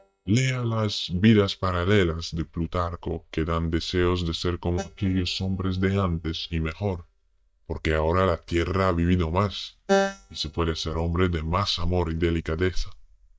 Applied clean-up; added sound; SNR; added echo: neural mask model DeepFilterNet 3.